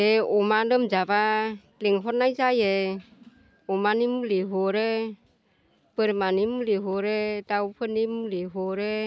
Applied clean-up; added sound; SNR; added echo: none; none; none; none.